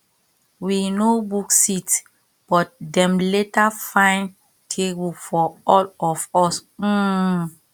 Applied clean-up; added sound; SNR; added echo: none; none; none; none.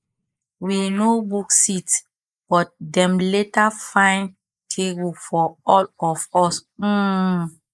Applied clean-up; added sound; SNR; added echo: neural mask model Resemble Enhance denoiser.